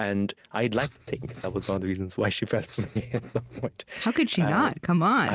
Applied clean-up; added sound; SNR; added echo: neural mask model RNNoise.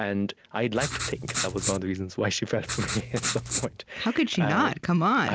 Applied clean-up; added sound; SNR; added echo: none; Writing; 5 dB; none.